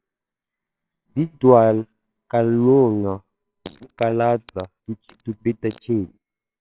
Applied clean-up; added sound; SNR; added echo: neural separator model SepFormer WHAMR!.